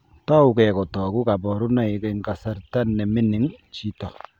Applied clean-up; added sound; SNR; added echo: none; none; none; none.